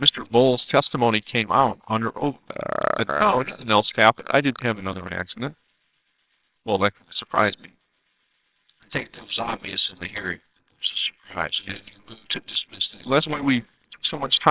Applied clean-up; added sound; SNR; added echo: neural separator model SepFormer WHAMR!.